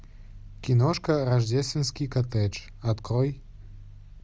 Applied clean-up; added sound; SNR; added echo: none; none; none; none.